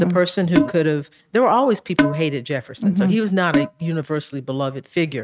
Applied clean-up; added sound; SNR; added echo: neural mask model RNNoise.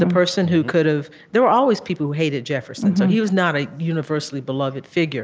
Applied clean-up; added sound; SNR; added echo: none; none; none; none.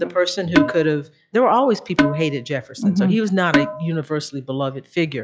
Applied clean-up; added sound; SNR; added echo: classical method log-MMSE.